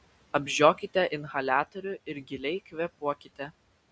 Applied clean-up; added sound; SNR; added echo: none; none; none; none.